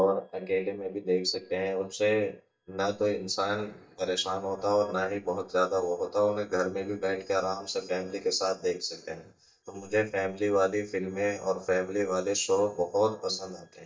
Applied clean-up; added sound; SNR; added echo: neural mask model DeepFilterNet 3.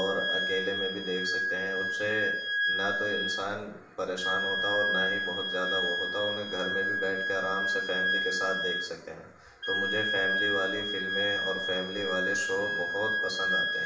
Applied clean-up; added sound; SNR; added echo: none; Wind instrument, woodwind instrument; -3 dB; reverberation time 0.6 s.